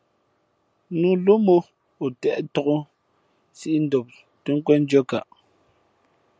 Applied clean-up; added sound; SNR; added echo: none; none; none; none.